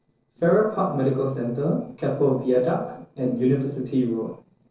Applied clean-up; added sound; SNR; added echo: neural separator model SepFormer DNS4.